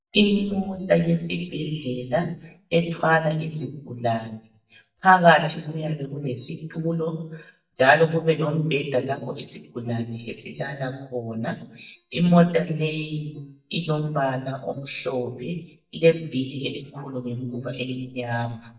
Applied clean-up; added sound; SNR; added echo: neural mask model DeepFilterNet 3.